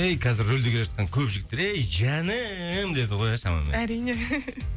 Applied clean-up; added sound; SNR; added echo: none; none; none; none.